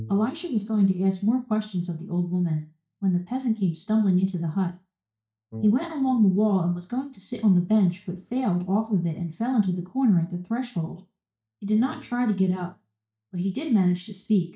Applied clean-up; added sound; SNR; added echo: neural mask model DeepFilterNet 3.